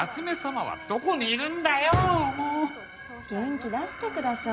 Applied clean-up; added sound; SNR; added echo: none; Alarm; 14 dB; none.